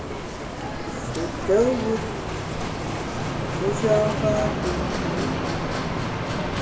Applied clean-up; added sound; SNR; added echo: none; Bicycle; -1 dB; reverberation time 0.8 s.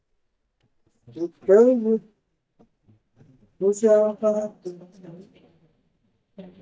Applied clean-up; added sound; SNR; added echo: neural mask model DeepFilterNet 3.